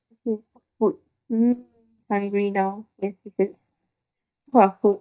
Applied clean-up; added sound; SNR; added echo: neural mask model DeepFilterNet 3.